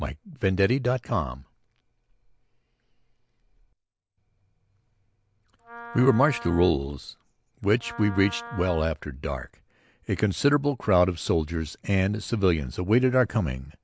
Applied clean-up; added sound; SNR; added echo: none; Wind instrument, woodwind instrument; 16 dB; none.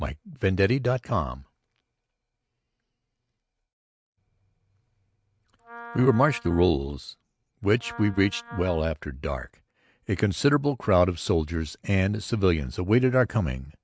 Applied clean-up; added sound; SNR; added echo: neural mask model RNNoise.